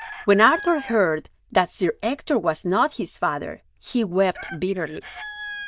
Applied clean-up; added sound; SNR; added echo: neural diffusion model UNIVERSE++.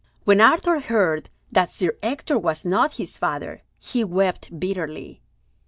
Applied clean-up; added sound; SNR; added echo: none; none; none; none.